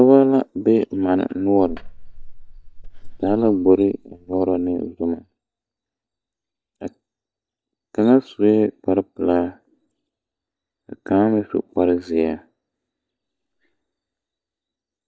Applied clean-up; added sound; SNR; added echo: neural mask model DeepFilterNet 3.